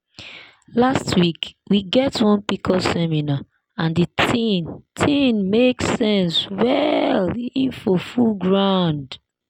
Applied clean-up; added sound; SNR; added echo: none; none; none; none.